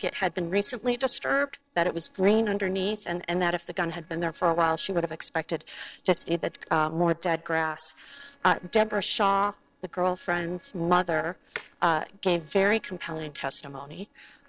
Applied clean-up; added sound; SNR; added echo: neural separator model SepFormer DNS4.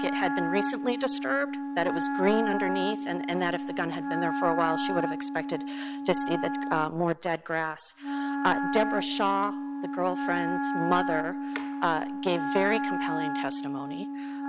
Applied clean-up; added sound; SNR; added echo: none; Wind instrument, woodwind instrument; 1 dB; none.